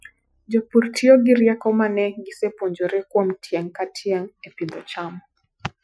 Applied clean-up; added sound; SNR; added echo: classical method Wiener filter.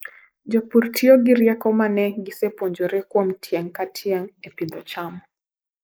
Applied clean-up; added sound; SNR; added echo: neural mask model Resemble Enhance denoiser.